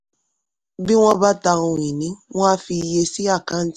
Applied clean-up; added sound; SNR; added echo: none; none; none; none.